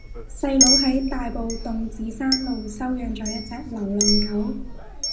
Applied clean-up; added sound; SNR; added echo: none; Chink, clink; 0 dB; reverberation time 0.5 s.